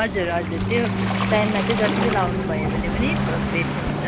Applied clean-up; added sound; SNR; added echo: none; Waves, surf; -2 dB; none.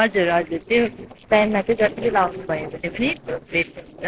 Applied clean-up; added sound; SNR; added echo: neural separator model SepFormer DNS4.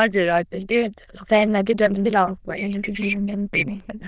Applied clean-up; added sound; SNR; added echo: neural diffusion model UNIVERSE++.